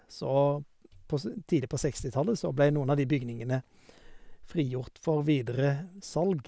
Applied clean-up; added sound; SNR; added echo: none; none; none; none.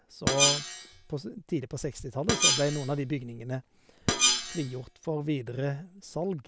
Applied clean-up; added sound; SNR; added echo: none; Screech; -3 dB; none.